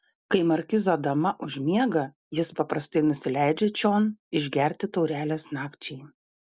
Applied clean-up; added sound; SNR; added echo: none; none; none; none.